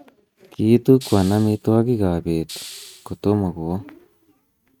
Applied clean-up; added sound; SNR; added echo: neural mask model RNNoise.